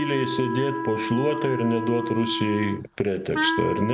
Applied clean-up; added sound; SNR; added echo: none; Wind instrument, woodwind instrument; 4 dB; none.